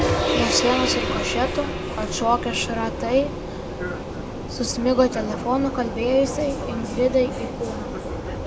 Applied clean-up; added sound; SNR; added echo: none; Gong + Vehicle; 3 dB; none.